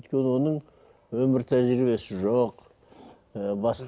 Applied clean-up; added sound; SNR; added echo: none; none; none; none.